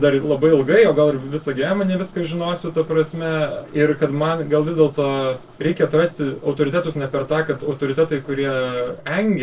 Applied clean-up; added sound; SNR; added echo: neural separator model SepFormer DNS4.